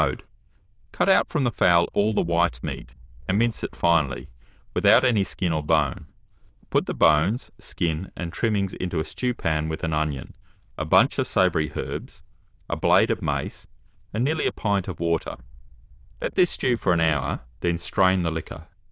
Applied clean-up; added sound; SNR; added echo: neural diffusion model UNIVERSE++.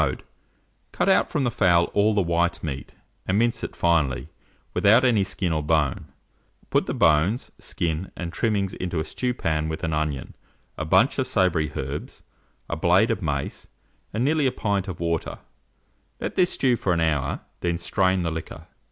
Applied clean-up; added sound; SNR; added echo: none; none; none; none.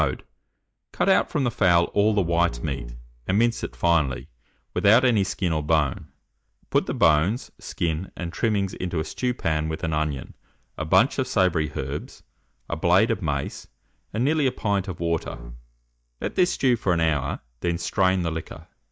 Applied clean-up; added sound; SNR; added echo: neural mask model DeepFilterNet 3.